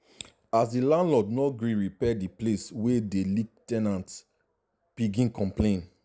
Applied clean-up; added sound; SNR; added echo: none; none; none; none.